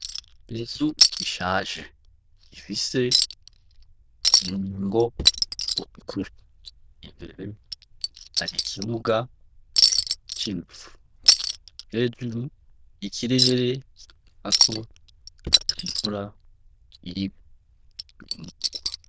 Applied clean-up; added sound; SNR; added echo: neural diffusion model UNIVERSE++.